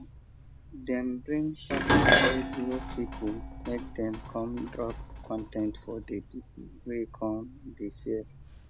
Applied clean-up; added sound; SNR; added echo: none; Dishes, pots, and pans; -3 dB; none.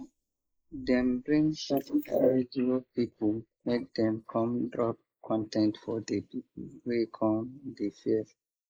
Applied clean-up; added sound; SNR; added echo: neural mask model Resemble Enhance denoiser.